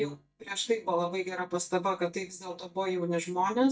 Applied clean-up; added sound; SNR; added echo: neural mask model DeepFilterNet 3.